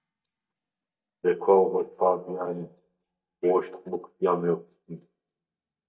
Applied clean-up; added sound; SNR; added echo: neural mask model DeepFilterNet 3.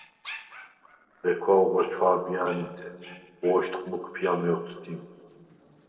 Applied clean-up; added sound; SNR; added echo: neural separator model SepFormer DNS4.